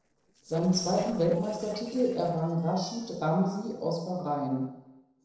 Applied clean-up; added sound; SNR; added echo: neural separator model SepFormer DNS4.